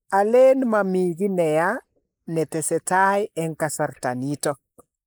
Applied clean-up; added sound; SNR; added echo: neural mask model Resemble Enhance denoiser.